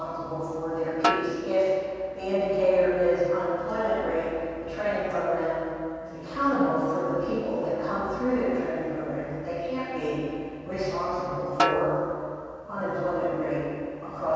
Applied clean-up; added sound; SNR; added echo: none; Snare drum; 5 dB; reverberation time 2.1 s.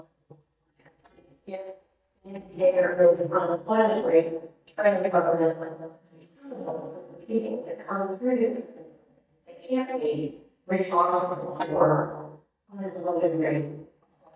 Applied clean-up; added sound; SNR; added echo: neural mask model DeepFilterNet 3.